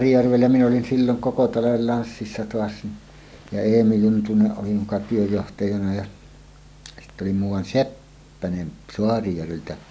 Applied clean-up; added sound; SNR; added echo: none; none; none; none.